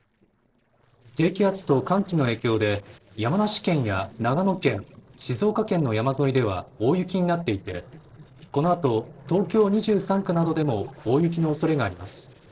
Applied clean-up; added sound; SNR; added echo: neural separator model SepFormer DNS4.